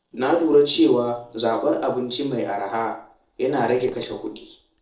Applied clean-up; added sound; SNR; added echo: neural separator model SepFormer DNS4.